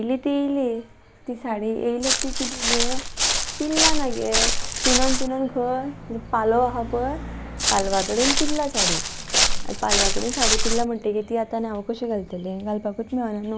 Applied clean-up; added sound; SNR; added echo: none; Walk, footsteps; -4 dB; none.